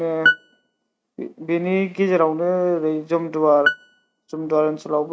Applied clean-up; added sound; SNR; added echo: neural mask model RNNoise.